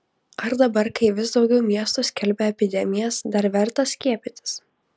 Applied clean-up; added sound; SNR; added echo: none; none; none; none.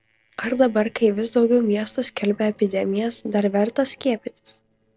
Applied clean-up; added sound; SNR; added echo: neural separator model SepFormer DNS4.